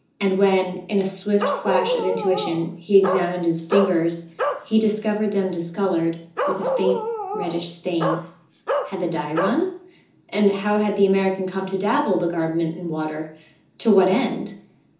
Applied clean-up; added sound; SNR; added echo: none; Bark; 4 dB; reverberation time 0.6 s.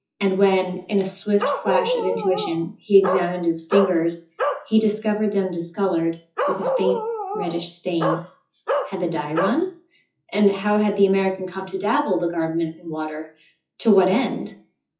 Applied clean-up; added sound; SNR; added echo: classical method WPE with log-MMSE.